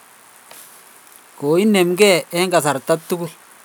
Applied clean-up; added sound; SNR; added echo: none; none; none; none.